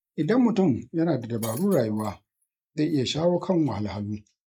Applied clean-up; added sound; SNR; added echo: neural mask model Resemble Enhance denoiser.